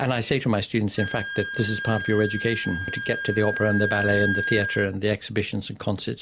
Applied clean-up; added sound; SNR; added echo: none; Wind instrument, woodwind instrument; 6 dB; none.